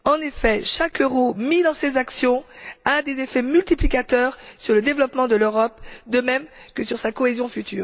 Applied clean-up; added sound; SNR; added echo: none; none; none; none.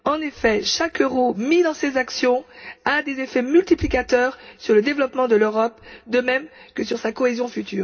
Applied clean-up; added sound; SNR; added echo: none; none; none; reverberation time 0.3 s.